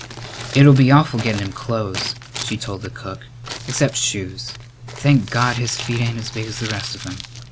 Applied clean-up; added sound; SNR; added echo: none; Crumpling, crinkling; 14 dB; none.